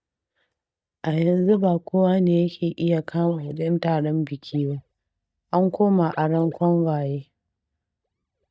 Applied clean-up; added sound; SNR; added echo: neural mask model DeepFilterNet 3.